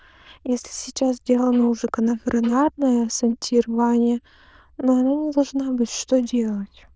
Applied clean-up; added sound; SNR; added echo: neural diffusion model UNIVERSE++.